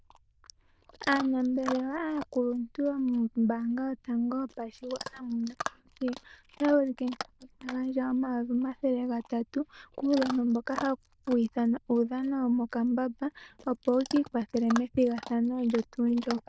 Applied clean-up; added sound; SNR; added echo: neural diffusion model UNIVERSE++.